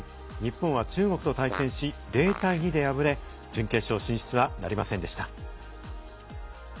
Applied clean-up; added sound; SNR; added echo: none; Fart; 13 dB; none.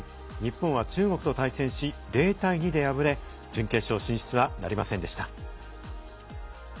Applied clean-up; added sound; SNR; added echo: none; none; none; none.